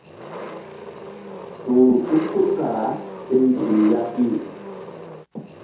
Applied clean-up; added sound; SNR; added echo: none; Engine; 13 dB; reverberation time 0.5 s.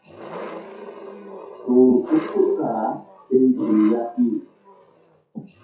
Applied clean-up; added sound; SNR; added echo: classical method WPE with log-MMSE.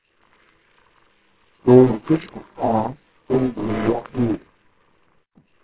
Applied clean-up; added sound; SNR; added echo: neural separator model SepFormer WHAMR!.